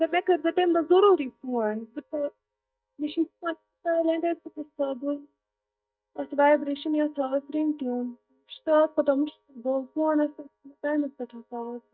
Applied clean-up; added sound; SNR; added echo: neural mask model DeepFilterNet 3.